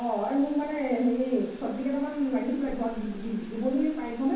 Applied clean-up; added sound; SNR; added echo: none; Trickle, dribble / Bathtub (filling or washing) / Water tap, faucet; 16 dB; reverberation time 0.9 s.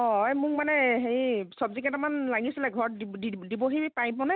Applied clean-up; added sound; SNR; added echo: none; none; none; none.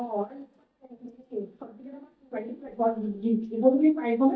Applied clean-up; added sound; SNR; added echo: neural mask model DeepFilterNet 3.